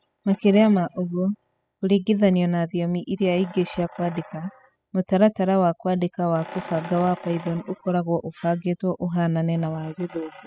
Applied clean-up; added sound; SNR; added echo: classical method spectral subtraction.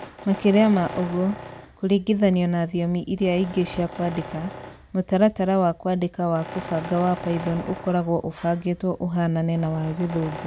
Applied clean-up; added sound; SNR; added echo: none; Tools; 16 dB; none.